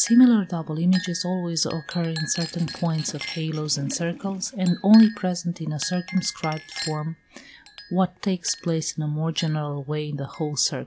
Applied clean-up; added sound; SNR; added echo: none; Toilet flush + Chink, clink; 16 dB; none.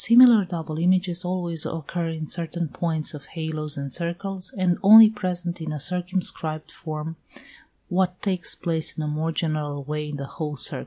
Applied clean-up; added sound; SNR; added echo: none; none; none; none.